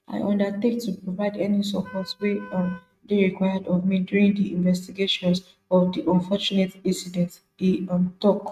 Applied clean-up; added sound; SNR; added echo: neural mask model RNNoise.